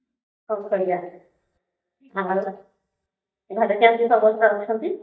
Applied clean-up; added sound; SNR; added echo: neural mask model DeepFilterNet 3.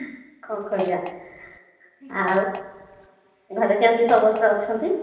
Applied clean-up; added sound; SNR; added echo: none; Fart; 16 dB; reverberation time 0.9 s.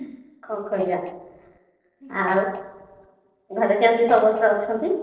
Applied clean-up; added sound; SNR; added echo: neural separator model SepFormer DNS4.